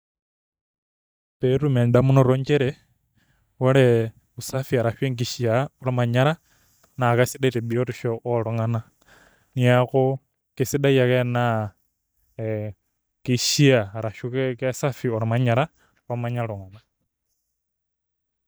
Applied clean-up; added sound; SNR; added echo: neural mask model DeepFilterNet 3.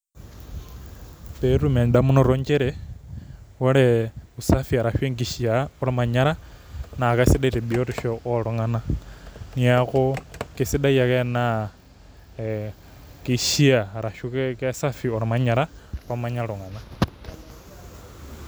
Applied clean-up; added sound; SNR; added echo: none; Computer keyboard; 16 dB; none.